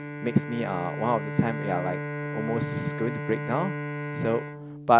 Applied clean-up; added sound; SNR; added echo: none; Bowed string instrument; 5 dB; none.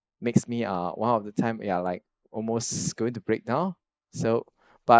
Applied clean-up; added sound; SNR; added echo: neural mask model Resemble Enhance denoiser.